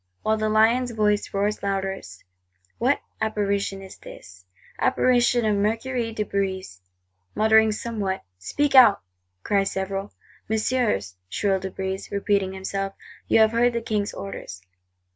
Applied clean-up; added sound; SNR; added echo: none; none; none; none.